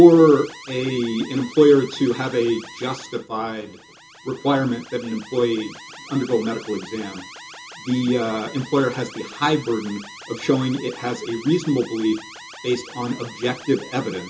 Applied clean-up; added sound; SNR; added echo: none; Alarm; 19 dB; reverberation time 0.2 s.